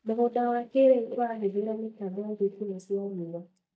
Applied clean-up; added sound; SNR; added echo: neural mask model DeepFilterNet 3.